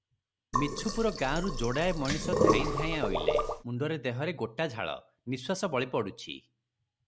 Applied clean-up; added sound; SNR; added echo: none; Sink (filling or washing); -3 dB; none.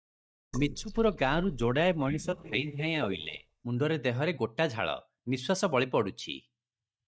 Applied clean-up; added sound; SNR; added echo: neural mask model DeepFilterNet 3.